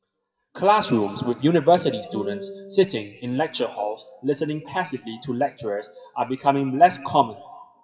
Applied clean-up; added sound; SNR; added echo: classical method WPE with log-MMSE.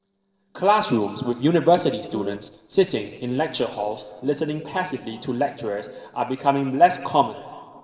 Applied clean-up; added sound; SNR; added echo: neural separator model SepFormer DNS4.